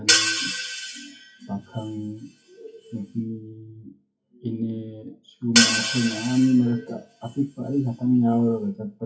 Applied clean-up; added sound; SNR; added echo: classical method WPE with log-MMSE.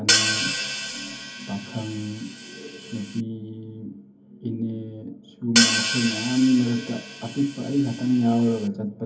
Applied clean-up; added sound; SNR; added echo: none; Hi-hat; 1 dB; reverberation time 0.3 s.